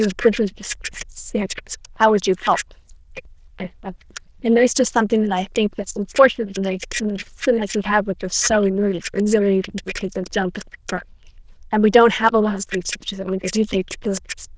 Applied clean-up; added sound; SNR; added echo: neural diffusion model UNIVERSE++.